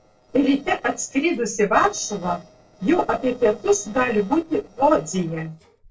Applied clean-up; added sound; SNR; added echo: neural separator model SepFormer DNS4.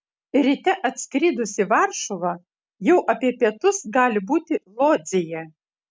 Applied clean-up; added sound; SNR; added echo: none; none; none; none.